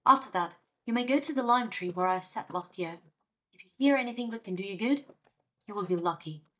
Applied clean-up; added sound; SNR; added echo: neural mask model DeepFilterNet 3.